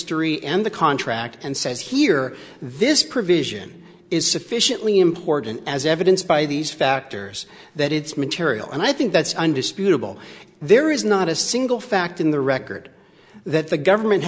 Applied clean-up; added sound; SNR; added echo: none; none; none; none.